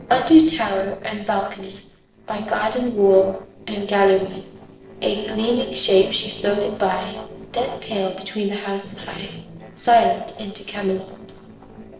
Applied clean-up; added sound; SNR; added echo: neural separator model SepFormer DNS4.